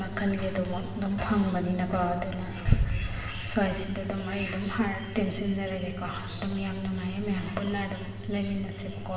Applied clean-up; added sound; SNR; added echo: none; none; none; reverberation time 2.4 s.